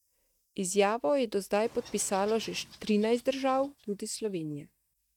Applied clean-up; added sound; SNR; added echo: neural mask model DeepFilterNet 3.